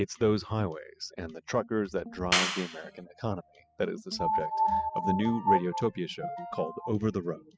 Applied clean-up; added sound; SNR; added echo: classical method spectral subtraction.